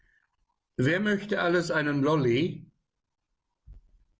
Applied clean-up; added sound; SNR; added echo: none; none; none; none.